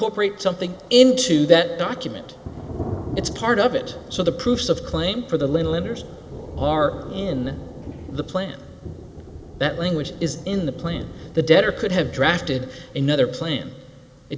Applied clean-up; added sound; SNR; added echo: none; Thunder; 13 dB; none.